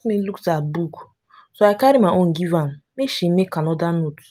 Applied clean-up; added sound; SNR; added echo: none; none; none; none.